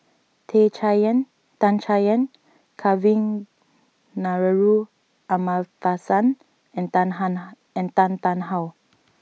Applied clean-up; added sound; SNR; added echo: none; none; none; none.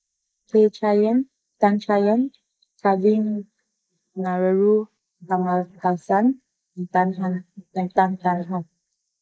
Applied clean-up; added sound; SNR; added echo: neural mask model Resemble Enhance denoiser.